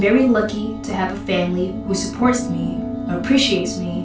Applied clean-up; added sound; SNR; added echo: none; none; none; reverberation time 0.2 s.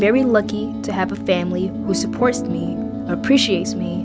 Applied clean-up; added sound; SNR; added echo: none; none; none; none.